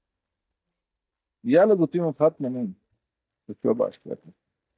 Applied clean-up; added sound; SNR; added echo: neural mask model DeepFilterNet 3.